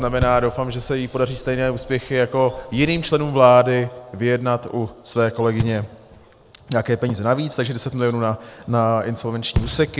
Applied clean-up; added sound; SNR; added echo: none; Fireworks; 13 dB; none.